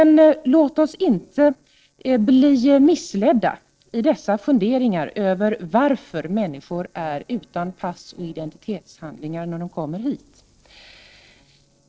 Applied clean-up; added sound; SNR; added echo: neural separator model SepFormer DNS4.